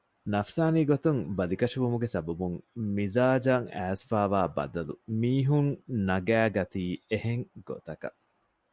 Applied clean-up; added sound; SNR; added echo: none; none; none; none.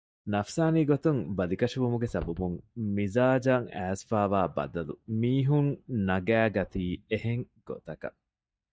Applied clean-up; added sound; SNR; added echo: neural mask model DeepFilterNet 3.